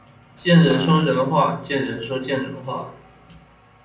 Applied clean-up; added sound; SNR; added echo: none; Fart; 16 dB; reverberation time 0.6 s.